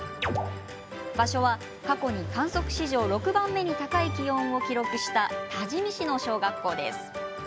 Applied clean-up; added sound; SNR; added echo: none; none; none; none.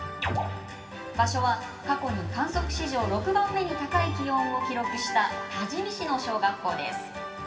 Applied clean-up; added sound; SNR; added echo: none; none; none; reverberation time 2.5 s.